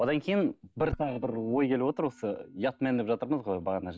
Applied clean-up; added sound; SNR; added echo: neural mask model DeepFilterNet 3.